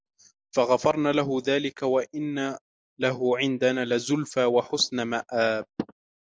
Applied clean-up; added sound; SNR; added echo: neural mask model Resemble Enhance denoiser.